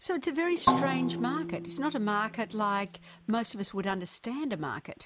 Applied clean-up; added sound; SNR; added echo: none; Percussion; 3 dB; none.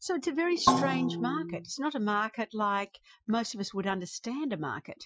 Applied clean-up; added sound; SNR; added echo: classical method Wiener filter.